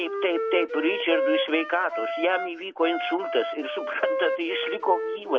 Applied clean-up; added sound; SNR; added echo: none; Wind instrument, woodwind instrument; 3 dB; none.